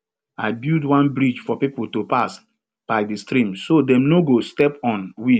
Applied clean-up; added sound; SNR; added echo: none; none; none; none.